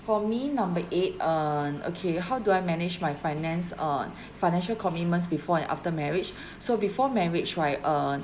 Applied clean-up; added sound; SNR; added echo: none; none; none; none.